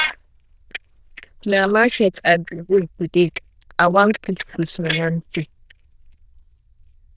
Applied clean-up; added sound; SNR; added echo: neural diffusion model UNIVERSE++.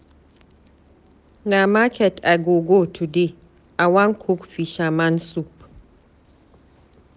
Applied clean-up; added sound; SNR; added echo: none; none; none; none.